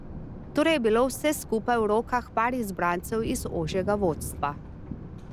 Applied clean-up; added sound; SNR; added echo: none; Thunder; 12 dB; none.